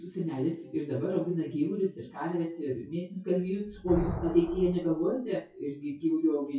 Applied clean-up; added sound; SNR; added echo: classical method WPE with log-MMSE.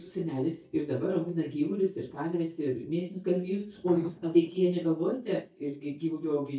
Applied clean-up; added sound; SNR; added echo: neural mask model DeepFilterNet 3.